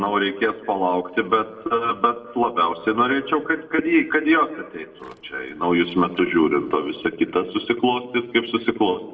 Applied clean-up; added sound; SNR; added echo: neural separator model SepFormer DNS4.